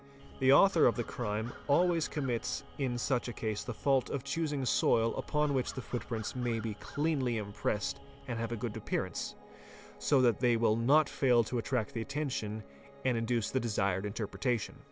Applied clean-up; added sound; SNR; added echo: none; Crow + Piano; 20 dB; none.